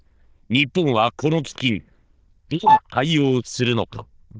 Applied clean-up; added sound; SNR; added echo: neural diffusion model UNIVERSE++.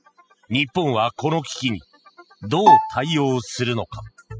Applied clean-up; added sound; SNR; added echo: classical method spectral subtraction.